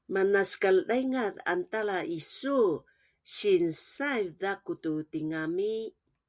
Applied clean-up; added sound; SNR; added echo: none; none; none; none.